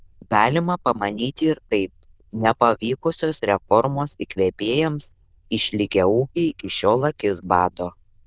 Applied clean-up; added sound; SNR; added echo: neural diffusion model UNIVERSE++.